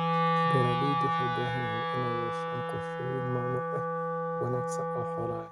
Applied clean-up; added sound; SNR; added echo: neural mask model RNNoise.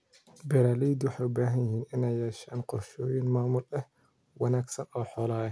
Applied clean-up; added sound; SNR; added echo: none; none; none; none.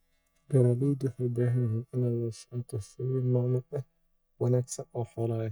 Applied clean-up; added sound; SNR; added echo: neural mask model DeepFilterNet 3.